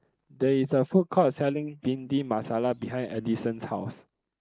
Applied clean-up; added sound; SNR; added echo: neural mask model Resemble Enhance denoiser.